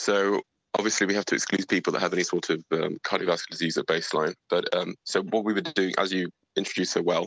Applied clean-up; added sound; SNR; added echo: none; none; none; none.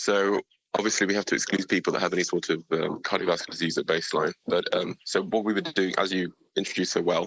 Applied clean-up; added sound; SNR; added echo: neural mask model Resemble Enhance denoiser.